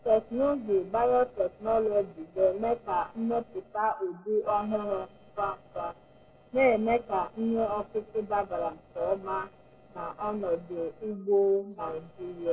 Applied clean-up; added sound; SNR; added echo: neural separator model SepFormer DNS4.